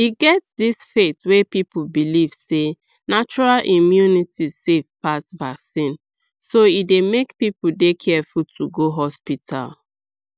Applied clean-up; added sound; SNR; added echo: none; none; none; none.